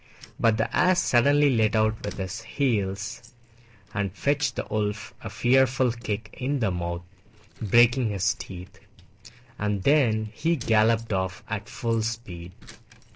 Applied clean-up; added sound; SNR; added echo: neural separator model SepFormer DNS4.